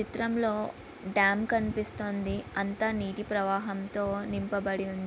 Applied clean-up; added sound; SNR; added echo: none; none; none; none.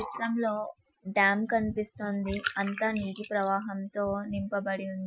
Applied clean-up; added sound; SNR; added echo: classical method Wiener filter.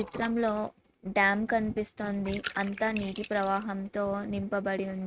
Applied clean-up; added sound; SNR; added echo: neural mask model RNNoise.